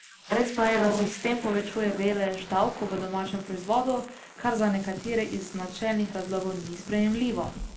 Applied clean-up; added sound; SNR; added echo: neural mask model Resemble Enhance denoiser.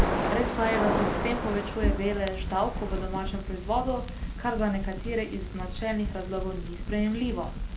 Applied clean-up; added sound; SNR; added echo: none; Crackle; 0 dB; none.